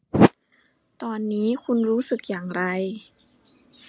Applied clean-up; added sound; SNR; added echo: none; none; none; none.